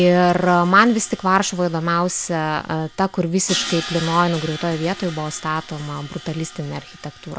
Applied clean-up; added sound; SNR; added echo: none; Crash cymbal; 15 dB; none.